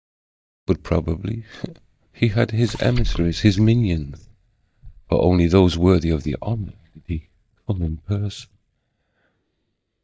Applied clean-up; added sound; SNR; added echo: neural mask model DeepFilterNet 3.